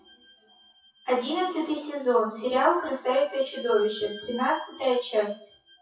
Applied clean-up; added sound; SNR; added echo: classical method WPE with log-MMSE.